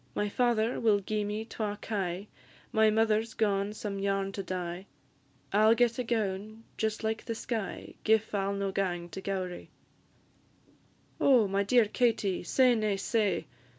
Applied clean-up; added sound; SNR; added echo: none; none; none; none.